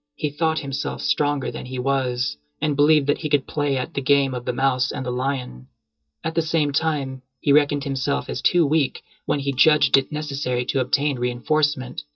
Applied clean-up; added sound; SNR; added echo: neural mask model DeepFilterNet 3.